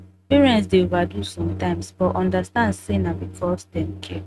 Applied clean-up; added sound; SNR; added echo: neural mask model RNNoise.